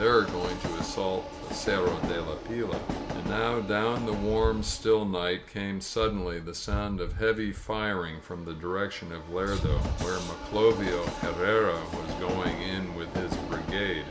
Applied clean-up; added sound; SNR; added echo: none; Train; 6 dB; none.